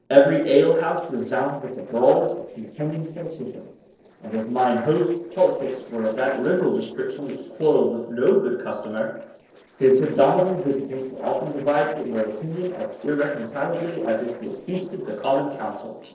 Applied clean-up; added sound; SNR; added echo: neural separator model SepFormer DNS4.